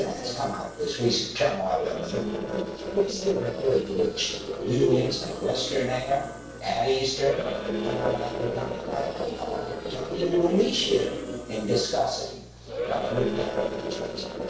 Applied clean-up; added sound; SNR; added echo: neural separator model SepFormer DNS4.